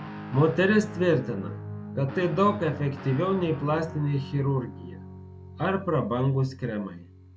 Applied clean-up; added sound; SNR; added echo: none; Guitar; 12 dB; none.